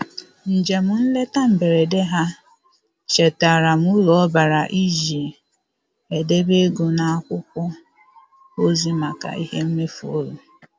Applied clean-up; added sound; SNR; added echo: none; none; none; none.